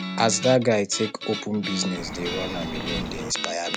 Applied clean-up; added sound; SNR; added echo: none; Bird + Guitar; 6 dB; none.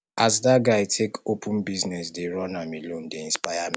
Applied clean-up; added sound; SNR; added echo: none; none; none; none.